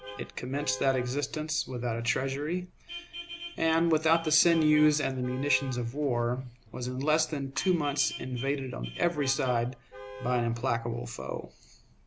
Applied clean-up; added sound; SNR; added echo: none; Vehicle horn, car horn, honking; 16 dB; none.